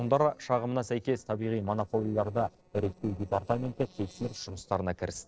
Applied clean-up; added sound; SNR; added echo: neural separator model SepFormer DNS4.